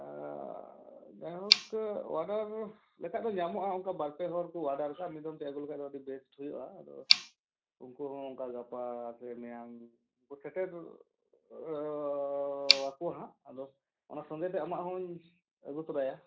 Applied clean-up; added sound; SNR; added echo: none; Tick; 0 dB; none.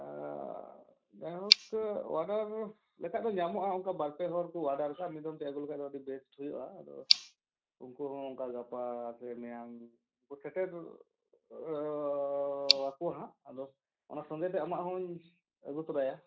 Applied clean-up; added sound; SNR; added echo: neural mask model RNNoise.